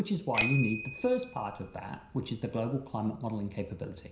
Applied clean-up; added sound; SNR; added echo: none; Bicycle bell; 3 dB; reverberation time 0.5 s.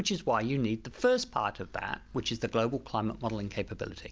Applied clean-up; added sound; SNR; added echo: none; none; none; none.